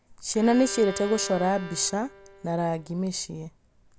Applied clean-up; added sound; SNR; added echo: none; Bowed string instrument; 15 dB; none.